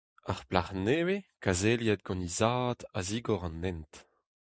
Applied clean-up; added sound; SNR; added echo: neural mask model Resemble Enhance denoiser.